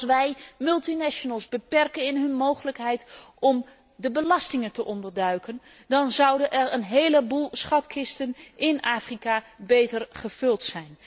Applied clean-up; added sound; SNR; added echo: none; none; none; none.